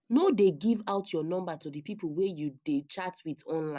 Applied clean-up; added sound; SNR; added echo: none; none; none; none.